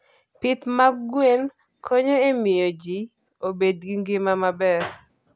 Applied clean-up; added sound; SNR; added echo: none; none; none; none.